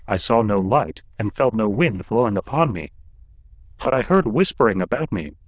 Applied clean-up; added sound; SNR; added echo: neural diffusion model UNIVERSE++.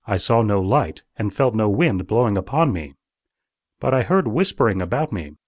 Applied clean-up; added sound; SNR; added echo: none; none; none; none.